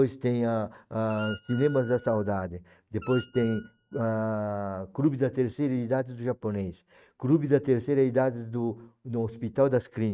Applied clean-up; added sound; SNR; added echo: neural mask model RNNoise.